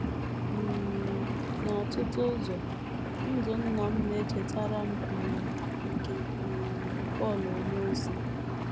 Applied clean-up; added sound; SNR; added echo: none; Engine; -2 dB; none.